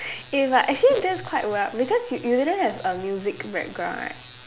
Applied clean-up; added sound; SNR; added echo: none; none; none; none.